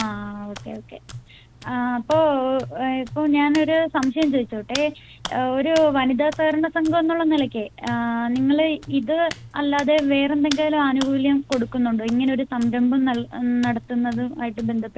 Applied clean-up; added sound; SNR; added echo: none; Hands; 17 dB; none.